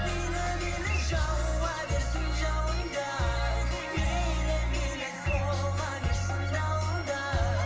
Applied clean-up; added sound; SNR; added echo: none; Bird; 17 dB; reverberation time 0.7 s.